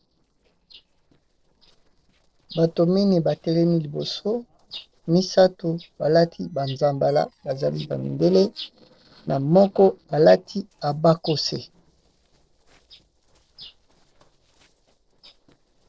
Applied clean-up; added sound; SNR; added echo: neural separator model SepFormer DNS4.